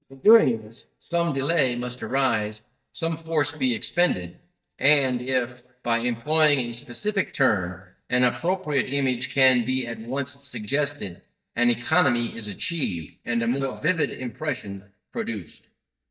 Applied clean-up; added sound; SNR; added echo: neural mask model DeepFilterNet 3.